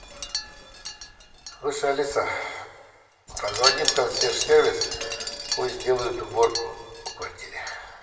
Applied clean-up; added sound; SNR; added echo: none; Wind chime; 5 dB; reverberation time 1.3 s.